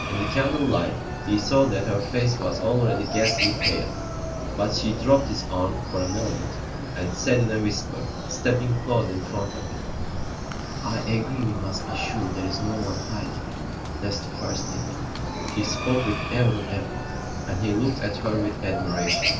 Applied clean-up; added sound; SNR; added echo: none; Chicken, rooster; 3 dB; reverberation time 0.2 s.